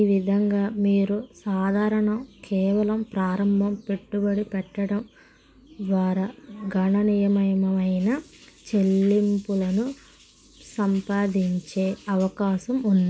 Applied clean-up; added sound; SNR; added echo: none; none; none; none.